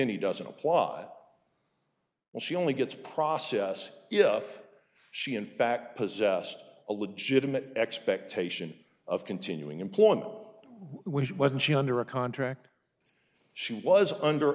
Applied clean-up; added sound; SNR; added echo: none; none; none; none.